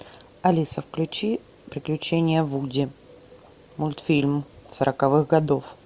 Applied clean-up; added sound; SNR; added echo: none; none; none; none.